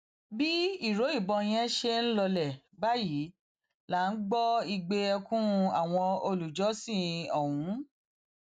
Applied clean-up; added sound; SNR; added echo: none; none; none; none.